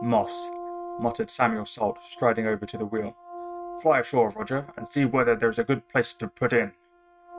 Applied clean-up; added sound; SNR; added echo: neural mask model RNNoise.